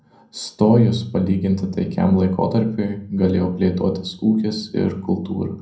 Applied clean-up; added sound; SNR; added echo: none; none; none; reverberation time 0.6 s.